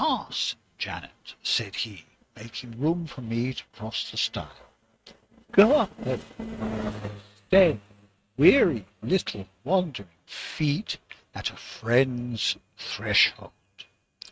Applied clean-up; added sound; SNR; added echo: neural mask model RNNoise.